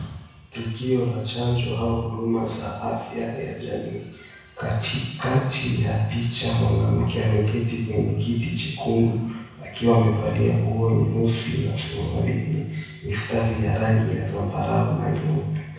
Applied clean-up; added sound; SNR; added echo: none; none; none; reverberation time 1.0 s.